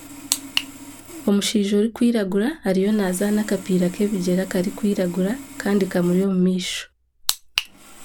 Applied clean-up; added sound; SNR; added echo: none; Sawing; 18 dB; none.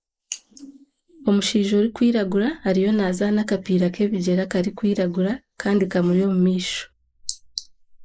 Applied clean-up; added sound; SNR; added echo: neural mask model Resemble Enhance denoiser.